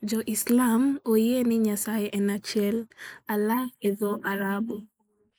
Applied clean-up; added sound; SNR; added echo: neural mask model Resemble Enhance denoiser.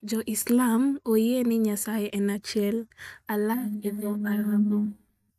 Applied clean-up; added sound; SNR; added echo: neural mask model DeepFilterNet 3.